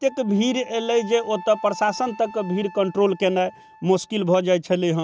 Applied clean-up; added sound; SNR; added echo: none; Wind instrument, woodwind instrument; 19 dB; none.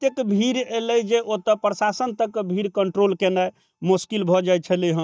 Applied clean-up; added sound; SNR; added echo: neural mask model DeepFilterNet 3.